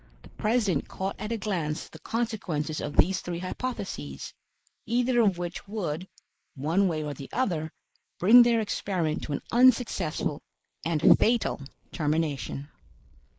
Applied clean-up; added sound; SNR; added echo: neural mask model Resemble Enhance denoiser.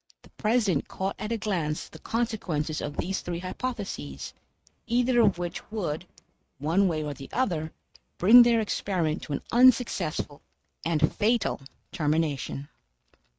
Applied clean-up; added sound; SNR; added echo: neural mask model RNNoise.